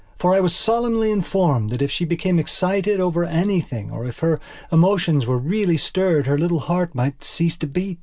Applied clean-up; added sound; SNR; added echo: none; none; none; none.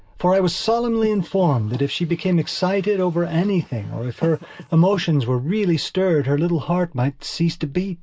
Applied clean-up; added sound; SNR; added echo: neural mask model Resemble Enhance denoiser.